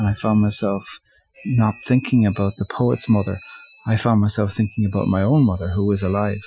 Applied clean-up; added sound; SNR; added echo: classical method Wiener filter.